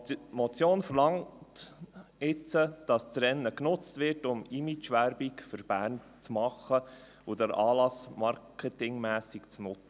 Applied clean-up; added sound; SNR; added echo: none; none; none; none.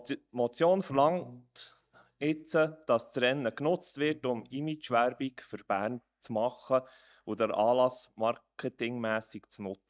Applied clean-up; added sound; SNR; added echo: neural mask model DeepFilterNet 3.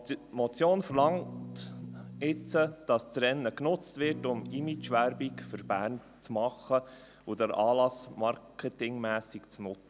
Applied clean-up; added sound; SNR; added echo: none; Electric guitar / Strum; 12 dB; none.